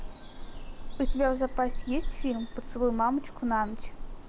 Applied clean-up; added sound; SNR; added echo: none; Bird vocalization, bird call, bird song; 2 dB; none.